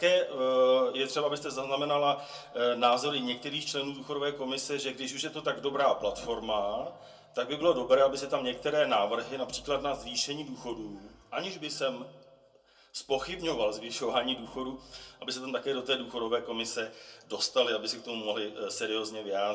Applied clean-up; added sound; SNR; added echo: none; Piano; 18 dB; reverberation time 0.2 s.